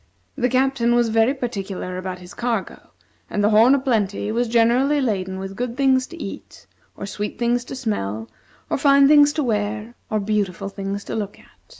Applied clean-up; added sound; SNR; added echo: none; none; none; none.